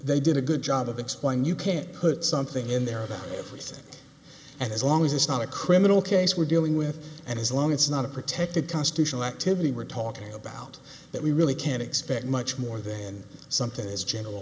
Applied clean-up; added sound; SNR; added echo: none; none; none; none.